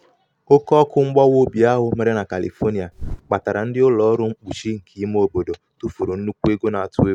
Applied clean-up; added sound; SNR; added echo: none; Bird; 17 dB; none.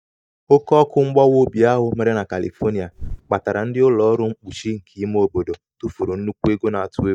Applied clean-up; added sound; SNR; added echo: neural mask model DeepFilterNet 3.